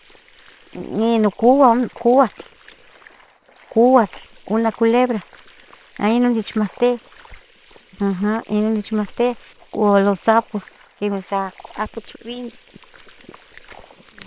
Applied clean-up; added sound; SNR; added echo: neural separator model SepFormer WHAM!.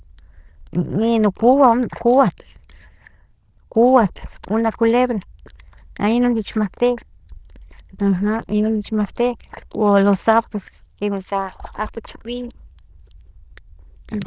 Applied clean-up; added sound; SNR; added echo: neural diffusion model UNIVERSE++.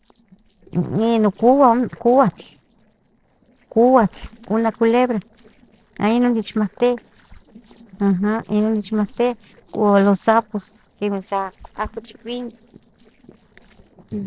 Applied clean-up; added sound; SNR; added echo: neural separator model SepFormer DNS4.